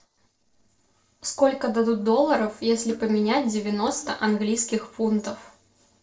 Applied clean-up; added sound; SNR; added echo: neural separator model SepFormer DNS4.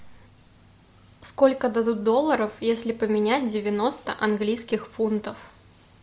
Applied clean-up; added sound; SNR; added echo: none; none; none; none.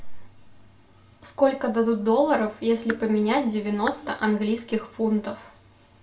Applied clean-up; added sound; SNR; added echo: none; Raindrop / Drip; 14 dB; reverberation time 0.2 s.